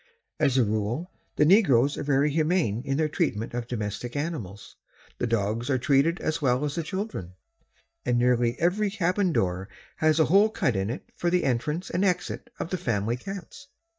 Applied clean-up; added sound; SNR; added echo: neural mask model DeepFilterNet 3.